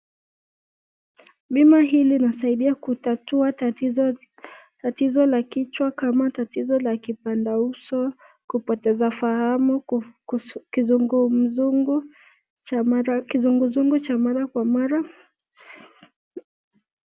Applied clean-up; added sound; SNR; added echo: none; none; none; none.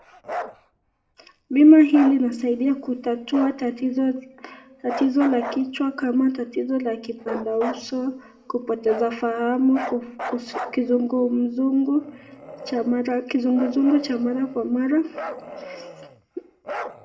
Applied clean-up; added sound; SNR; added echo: none; Bark; 14 dB; reverberation time 1.0 s.